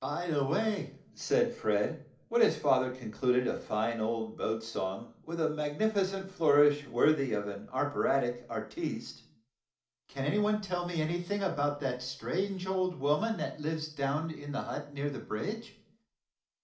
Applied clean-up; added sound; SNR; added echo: none; none; none; reverberation time 0.4 s.